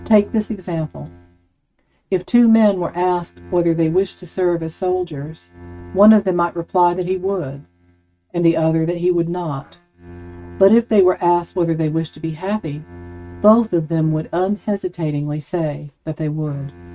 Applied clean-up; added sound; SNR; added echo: neural mask model RNNoise.